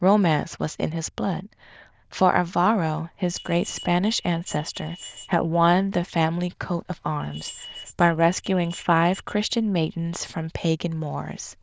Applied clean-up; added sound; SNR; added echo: neural diffusion model UNIVERSE++.